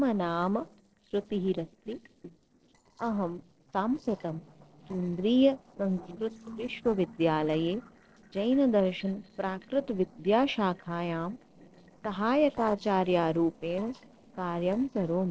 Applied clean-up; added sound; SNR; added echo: neural separator model SepFormer DNS4.